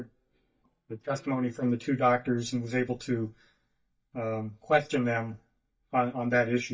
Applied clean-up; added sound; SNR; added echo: neural mask model DeepFilterNet 3.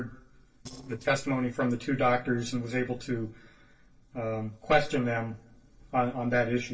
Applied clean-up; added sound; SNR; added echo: neural separator model SepFormer DNS4.